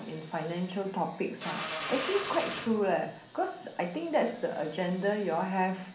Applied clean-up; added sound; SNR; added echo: none; Drill; 11 dB; reverberation time 0.6 s.